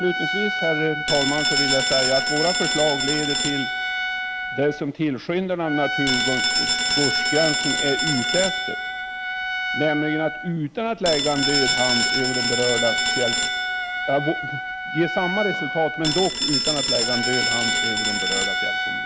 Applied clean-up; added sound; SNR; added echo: none; Telephone + Trumpet; -2 dB; none.